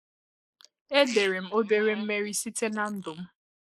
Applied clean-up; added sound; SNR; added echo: neural mask model Resemble Enhance denoiser.